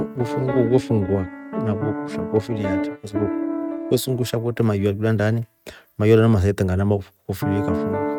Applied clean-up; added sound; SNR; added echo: neural mask model RNNoise.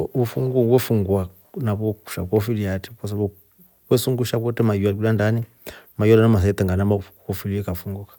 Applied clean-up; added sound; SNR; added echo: none; none; none; none.